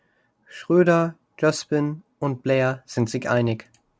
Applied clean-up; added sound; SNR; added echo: none; none; none; none.